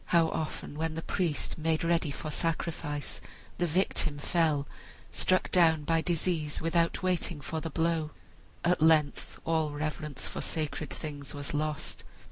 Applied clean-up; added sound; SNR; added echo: none; none; none; none.